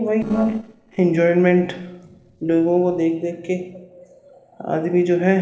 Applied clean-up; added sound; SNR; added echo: neural separator model SepFormer DNS4.